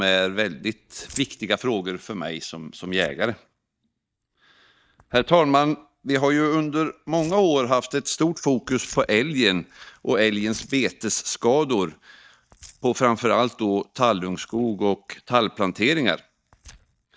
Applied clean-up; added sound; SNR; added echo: neural mask model DeepFilterNet 3.